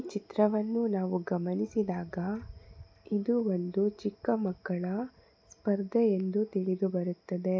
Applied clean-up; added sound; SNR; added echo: none; none; none; none.